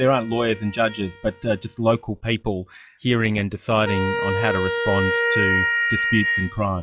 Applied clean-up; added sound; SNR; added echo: classical method log-MMSE.